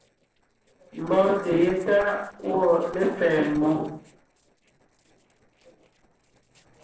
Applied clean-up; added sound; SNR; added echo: neural separator model SepFormer DNS4.